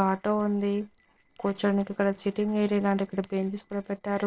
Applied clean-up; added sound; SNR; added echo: neural separator model SepFormer DNS4.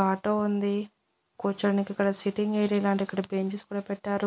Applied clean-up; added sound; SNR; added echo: none; none; none; none.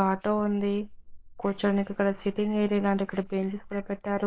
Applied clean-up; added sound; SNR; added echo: neural mask model Resemble Enhance denoiser.